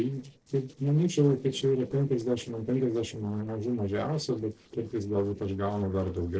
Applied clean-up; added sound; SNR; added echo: neural separator model SepFormer DNS4.